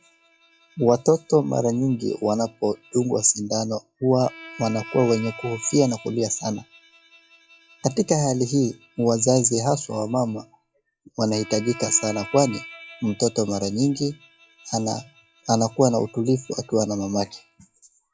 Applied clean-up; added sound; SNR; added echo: classical method log-MMSE.